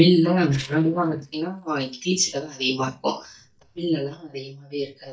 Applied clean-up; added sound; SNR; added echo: neural mask model DeepFilterNet 3.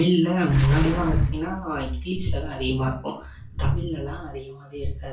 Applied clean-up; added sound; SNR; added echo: none; Boom; 7 dB; reverberation time 0.3 s.